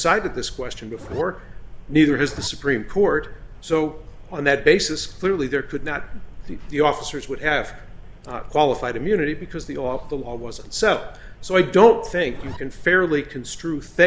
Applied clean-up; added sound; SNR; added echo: none; Zipper (clothing); 14 dB; none.